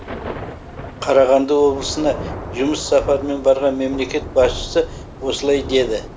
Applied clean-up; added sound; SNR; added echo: none; Thunder / Rain; 12 dB; none.